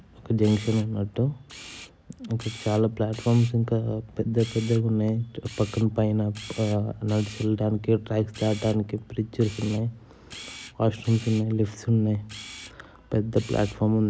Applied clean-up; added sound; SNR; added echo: none; Camera; 20 dB; none.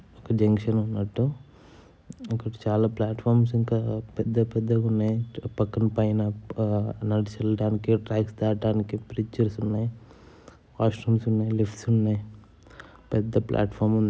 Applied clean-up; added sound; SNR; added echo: none; none; none; none.